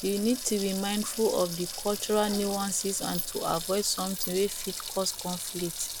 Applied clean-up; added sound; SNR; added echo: none; Keys jangling + Sink (filling or washing) / Water tap, faucet; 7 dB; none.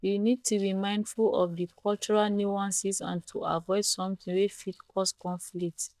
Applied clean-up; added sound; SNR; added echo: neural mask model DeepFilterNet 3.